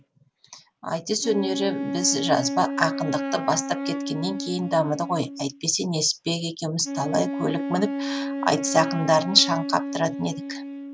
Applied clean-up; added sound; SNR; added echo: none; Wind instrument, woodwind instrument; 6 dB; none.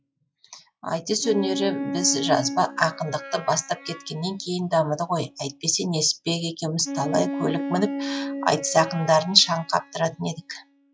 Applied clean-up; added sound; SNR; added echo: classical method log-MMSE.